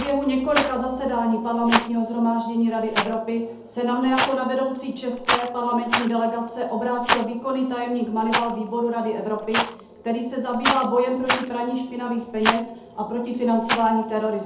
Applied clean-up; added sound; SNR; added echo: none; Rattle; 6 dB; reverberation time 2.1 s.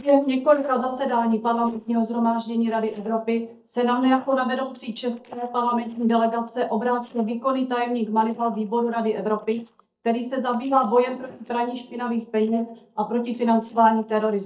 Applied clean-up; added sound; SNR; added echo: neural mask model DeepFilterNet 3.